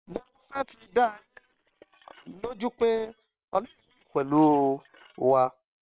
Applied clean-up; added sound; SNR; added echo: neural separator model SepFormer WHAM!.